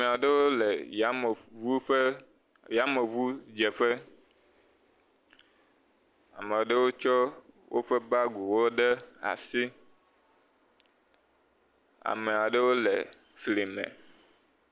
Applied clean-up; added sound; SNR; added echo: none; none; none; none.